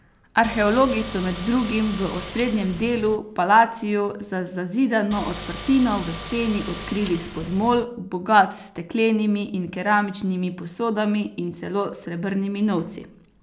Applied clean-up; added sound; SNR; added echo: none; Car; 11 dB; none.